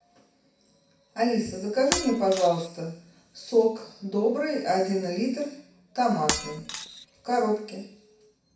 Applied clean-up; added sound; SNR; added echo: none; Shatter; 7 dB; reverberation time 0.6 s.